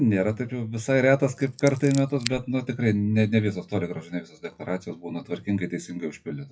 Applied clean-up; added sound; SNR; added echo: classical method WPE with log-MMSE.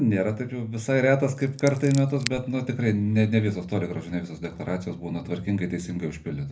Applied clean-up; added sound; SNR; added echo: none; Scissors; 14 dB; reverberation time 0.3 s.